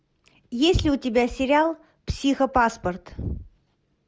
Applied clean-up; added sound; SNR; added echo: none; none; none; none.